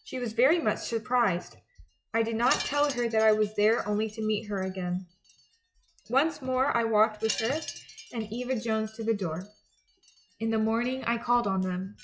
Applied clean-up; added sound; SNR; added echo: classical method log-MMSE.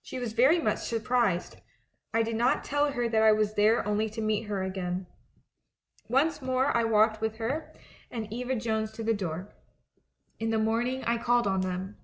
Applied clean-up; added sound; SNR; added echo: none; none; none; none.